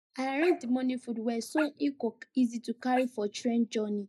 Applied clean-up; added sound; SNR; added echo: neural mask model Resemble Enhance denoiser.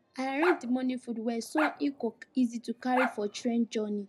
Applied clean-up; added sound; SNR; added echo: none; Bark; 7 dB; none.